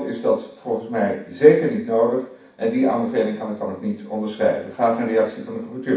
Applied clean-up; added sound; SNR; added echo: none; none; none; reverberation time 0.6 s.